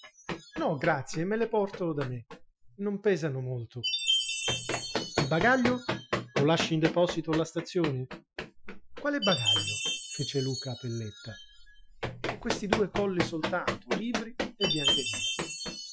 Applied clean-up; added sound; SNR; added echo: classical method Wiener filter.